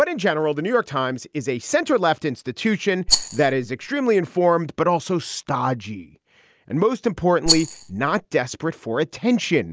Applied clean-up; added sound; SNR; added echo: none; Rattle; 2 dB; none.